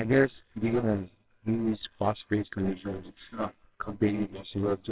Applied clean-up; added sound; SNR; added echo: neural separator model SepFormer WHAMR!.